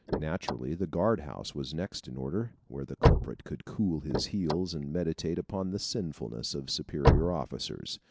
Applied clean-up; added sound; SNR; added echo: none; Slam / Car; -1 dB; none.